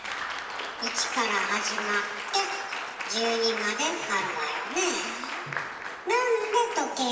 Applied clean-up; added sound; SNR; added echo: none; Applause; 5 dB; reverberation time 1.3 s.